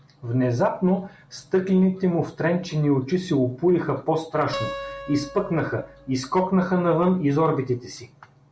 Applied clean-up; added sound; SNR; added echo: none; Acoustic guitar; 14 dB; none.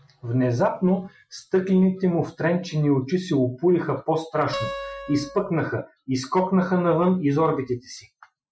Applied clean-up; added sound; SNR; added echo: classical method Wiener filter.